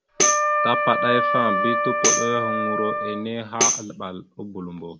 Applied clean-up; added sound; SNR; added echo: none; Wind instrument, woodwind instrument + Tambourine; -4 dB; none.